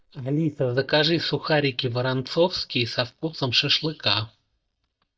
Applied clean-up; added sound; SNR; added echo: neural mask model DeepFilterNet 3.